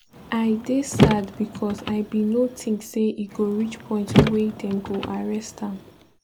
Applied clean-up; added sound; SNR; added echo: none; Car; 2 dB; none.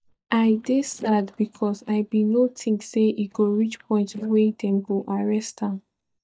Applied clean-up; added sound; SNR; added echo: neural mask model DeepFilterNet 3.